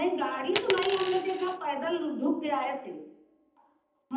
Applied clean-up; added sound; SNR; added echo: none; Coin (dropping); 6 dB; reverberation time 0.8 s.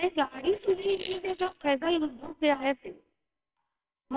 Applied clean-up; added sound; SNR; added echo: neural separator model SepFormer WHAMR!.